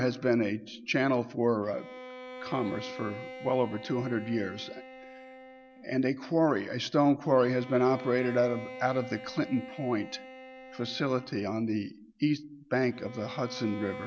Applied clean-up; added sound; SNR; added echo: none; Bowed string instrument; 15 dB; none.